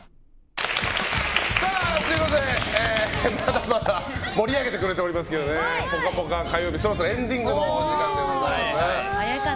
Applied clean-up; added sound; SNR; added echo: none; Breathing; 15 dB; none.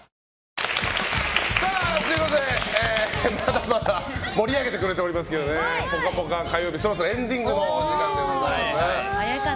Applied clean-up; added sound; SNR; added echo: none; none; none; none.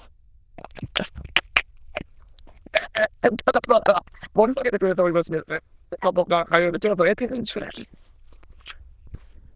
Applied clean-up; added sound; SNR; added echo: neural diffusion model UNIVERSE++.